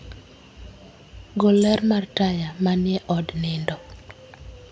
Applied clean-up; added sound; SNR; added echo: none; Tambourine; 13 dB; none.